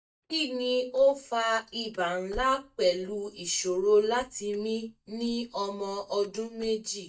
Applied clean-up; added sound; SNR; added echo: neural mask model DeepFilterNet 3.